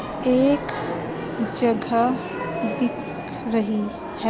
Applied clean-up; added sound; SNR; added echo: none; Fixed-wing aircraft, airplane; 16 dB; none.